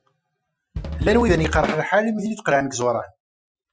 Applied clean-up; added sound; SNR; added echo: classical method Wiener filter.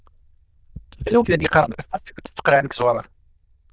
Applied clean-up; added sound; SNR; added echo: neural diffusion model UNIVERSE++.